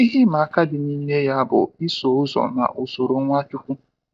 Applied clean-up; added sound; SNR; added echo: neural mask model DeepFilterNet 3.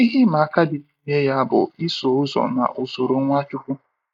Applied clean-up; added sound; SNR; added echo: neural mask model Resemble Enhance denoiser.